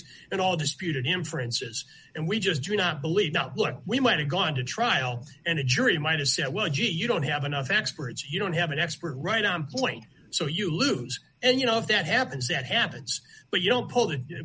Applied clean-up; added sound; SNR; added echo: none; none; none; none.